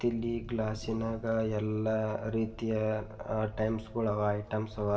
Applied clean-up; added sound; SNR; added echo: none; Wind; 16 dB; reverberation time 1.3 s.